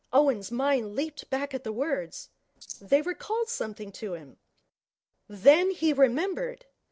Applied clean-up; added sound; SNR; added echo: neural separator model SepFormer DNS4.